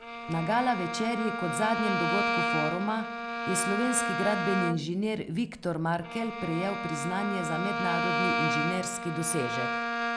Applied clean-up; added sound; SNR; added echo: none; Bowed string instrument; 1 dB; none.